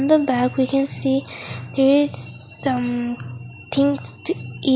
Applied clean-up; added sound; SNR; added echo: none; none; none; none.